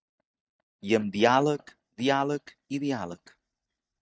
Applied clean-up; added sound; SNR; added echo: neural mask model DeepFilterNet 3.